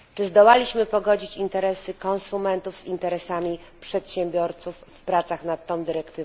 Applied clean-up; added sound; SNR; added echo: none; none; none; none.